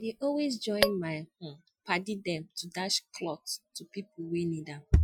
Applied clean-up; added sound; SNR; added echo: classical method Wiener filter.